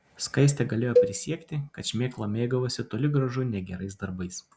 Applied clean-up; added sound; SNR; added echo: none; Cowbell; 1 dB; none.